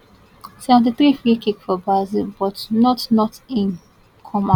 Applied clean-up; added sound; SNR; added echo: none; none; none; none.